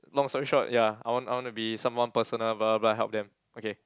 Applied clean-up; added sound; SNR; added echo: none; none; none; none.